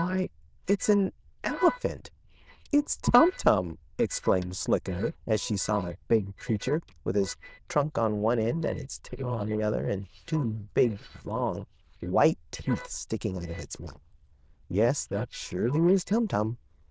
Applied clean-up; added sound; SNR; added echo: neural diffusion model UNIVERSE++.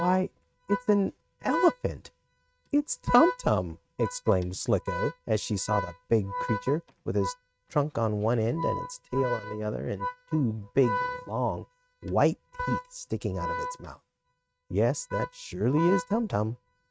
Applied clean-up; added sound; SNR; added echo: neural mask model RNNoise.